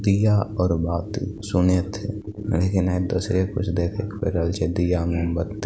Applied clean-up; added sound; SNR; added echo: none; none; none; none.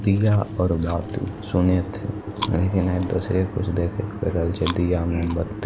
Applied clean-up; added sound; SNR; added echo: none; Wind / Rain + Chewing, mastication; 14 dB; none.